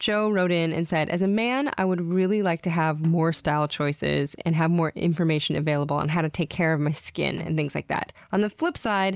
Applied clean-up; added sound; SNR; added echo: none; Snare drum; 20 dB; none.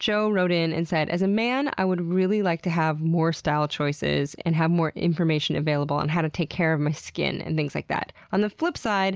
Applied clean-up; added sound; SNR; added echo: none; none; none; none.